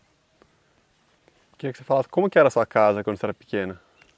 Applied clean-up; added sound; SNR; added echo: none; none; none; none.